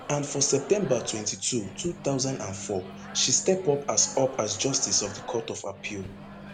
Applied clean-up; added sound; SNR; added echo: none; Microwave oven; 15 dB; none.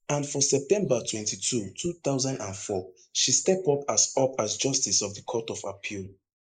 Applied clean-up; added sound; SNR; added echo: neural mask model Resemble Enhance denoiser.